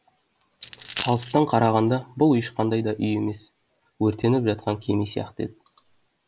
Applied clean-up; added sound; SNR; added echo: none; Coin (dropping); 11 dB; none.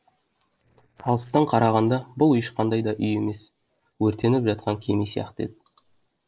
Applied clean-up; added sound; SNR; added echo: neural separator model SepFormer DNS4.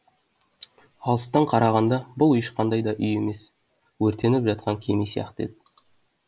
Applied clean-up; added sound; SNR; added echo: none; none; none; none.